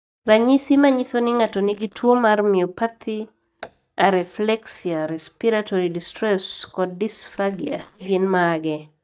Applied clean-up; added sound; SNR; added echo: neural mask model DeepFilterNet 3.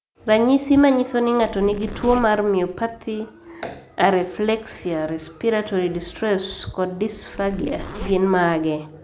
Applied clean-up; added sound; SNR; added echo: none; Zipper (clothing); 13 dB; none.